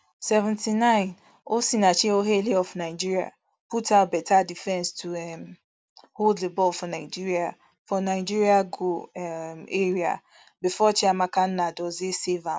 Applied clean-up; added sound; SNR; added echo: none; none; none; none.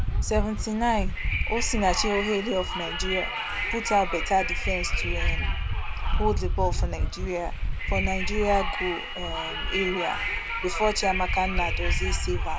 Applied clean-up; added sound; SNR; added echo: none; Wind; -2 dB; none.